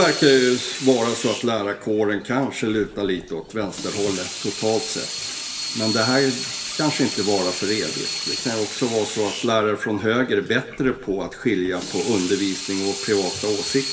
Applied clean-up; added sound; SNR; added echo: none; Sink (filling or washing) / Water tap, faucet; 8 dB; reverberation time 0.7 s.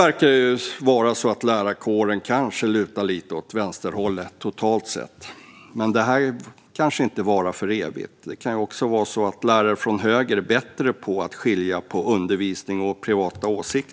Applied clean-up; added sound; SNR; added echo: none; none; none; none.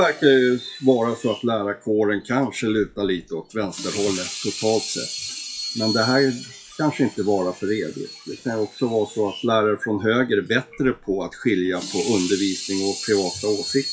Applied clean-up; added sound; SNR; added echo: classical method WPE with log-MMSE.